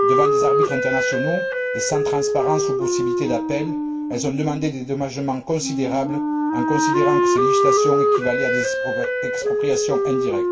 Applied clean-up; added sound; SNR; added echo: none; Wind instrument, woodwind instrument; -5 dB; reverberation time 0.2 s.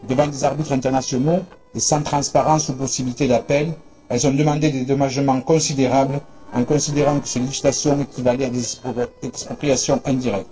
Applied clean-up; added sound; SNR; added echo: neural separator model SepFormer DNS4.